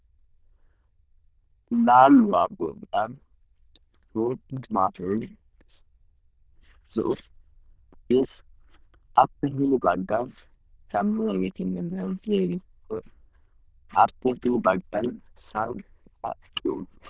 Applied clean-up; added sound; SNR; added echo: neural diffusion model UNIVERSE++.